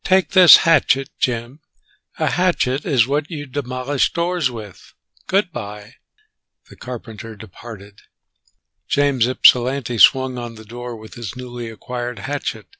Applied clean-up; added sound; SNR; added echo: none; none; none; none.